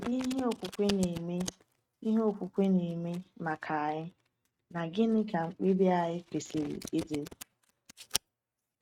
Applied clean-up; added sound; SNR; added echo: neural mask model RNNoise.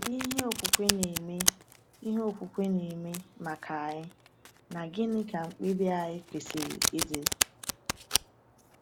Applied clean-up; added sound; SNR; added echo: none; Domestic sounds, home sounds; 1 dB; none.